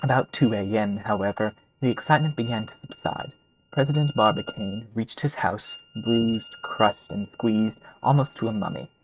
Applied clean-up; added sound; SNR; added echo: neural mask model RNNoise.